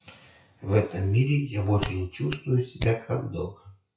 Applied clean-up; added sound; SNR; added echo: classical method WPE with log-MMSE.